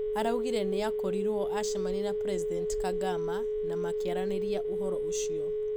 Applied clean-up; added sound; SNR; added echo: none; Telephone; -5 dB; none.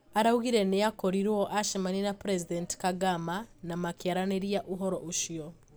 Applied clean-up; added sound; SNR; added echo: none; none; none; none.